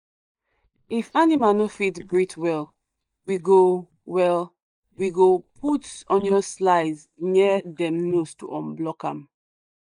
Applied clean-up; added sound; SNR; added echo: neural mask model DeepFilterNet 3.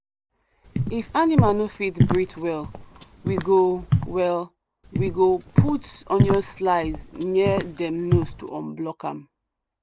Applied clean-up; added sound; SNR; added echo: none; Walk, footsteps; 1 dB; none.